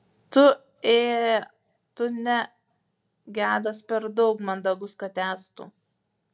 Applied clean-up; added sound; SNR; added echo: none; none; none; none.